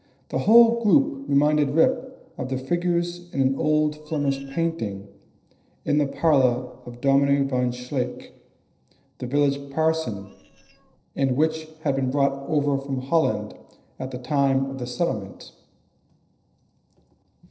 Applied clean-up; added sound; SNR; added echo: neural separator model SepFormer DNS4.